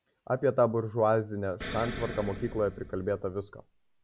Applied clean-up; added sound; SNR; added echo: none; Explosion; 11 dB; none.